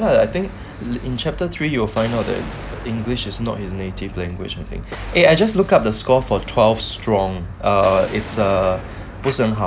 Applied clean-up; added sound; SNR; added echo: none; Explosion; 17 dB; none.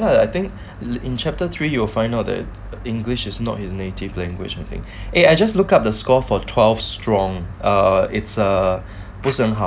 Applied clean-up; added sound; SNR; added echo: none; none; none; none.